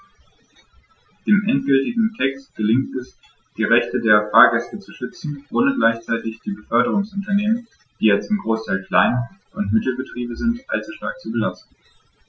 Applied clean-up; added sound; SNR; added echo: classical method Wiener filter.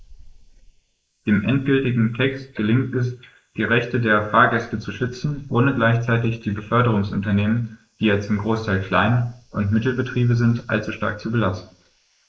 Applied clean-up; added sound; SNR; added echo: neural mask model Resemble Enhance denoiser.